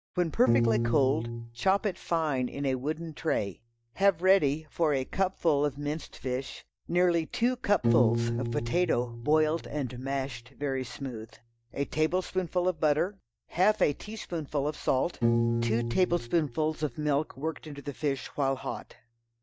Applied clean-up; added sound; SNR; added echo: neural mask model DeepFilterNet 3.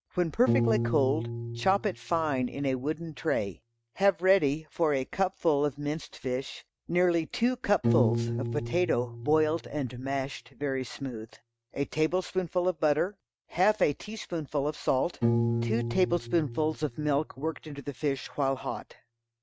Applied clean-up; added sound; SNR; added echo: neural mask model RNNoise.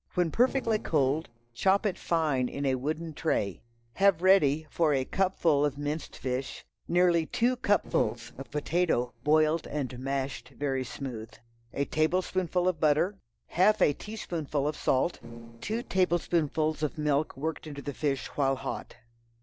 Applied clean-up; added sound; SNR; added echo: neural separator model SepFormer DNS4.